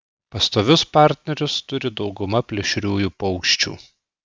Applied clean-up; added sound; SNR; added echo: none; none; none; none.